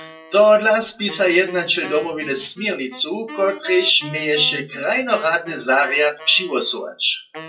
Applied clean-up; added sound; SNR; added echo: classical method WPE with log-MMSE.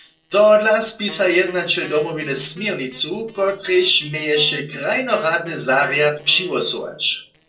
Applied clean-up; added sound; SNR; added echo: neural separator model SepFormer DNS4.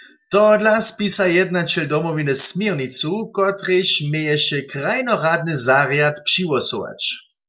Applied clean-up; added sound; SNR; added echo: none; none; none; none.